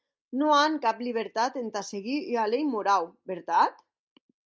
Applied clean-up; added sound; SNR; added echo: none; none; none; none.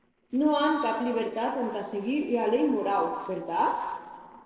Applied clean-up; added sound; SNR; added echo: neural separator model SepFormer DNS4.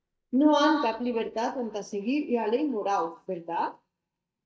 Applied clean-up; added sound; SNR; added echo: neural mask model DeepFilterNet 3.